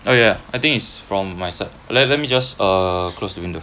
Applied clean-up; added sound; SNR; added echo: none; none; none; none.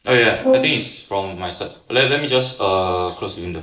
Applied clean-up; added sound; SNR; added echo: neural separator model SepFormer DNS4.